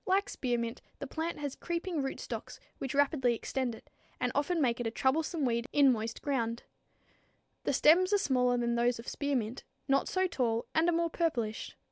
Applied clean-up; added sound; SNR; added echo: none; none; none; none.